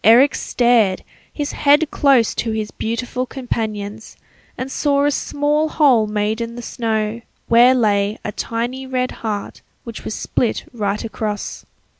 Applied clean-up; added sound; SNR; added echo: none; none; none; none.